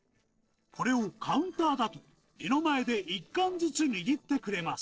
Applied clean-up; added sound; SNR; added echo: neural separator model SepFormer DNS4.